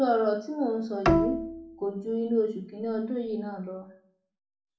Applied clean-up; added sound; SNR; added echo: none; Bowed string instrument; -1 dB; reverberation time 0.5 s.